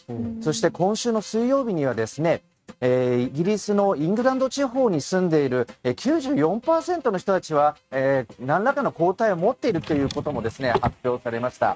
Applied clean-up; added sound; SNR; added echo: neural mask model RNNoise.